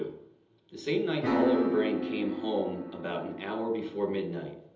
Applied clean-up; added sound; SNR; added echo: none; Piano; 2 dB; reverberation time 1.2 s.